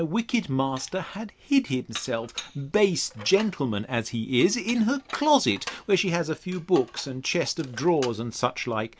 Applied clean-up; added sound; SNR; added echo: none; Dishes, pots, and pans; 19 dB; none.